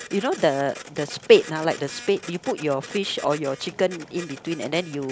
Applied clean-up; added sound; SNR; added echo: none; Printer; 17 dB; none.